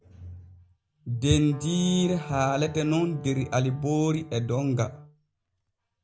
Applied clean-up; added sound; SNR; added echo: none; Wind instrument, woodwind instrument; 17 dB; none.